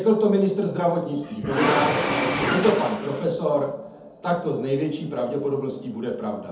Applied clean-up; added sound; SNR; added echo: none; Engine / Mechanisms; 2 dB; reverberation time 0.6 s.